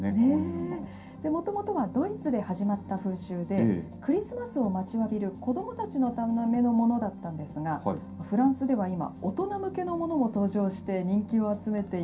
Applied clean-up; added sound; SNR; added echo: none; none; none; reverberation time 0.3 s.